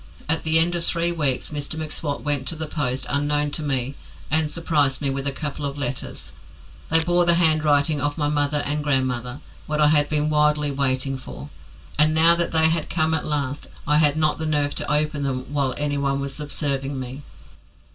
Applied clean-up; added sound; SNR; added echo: none; Crushing; 7 dB; reverberation time 0.1 s.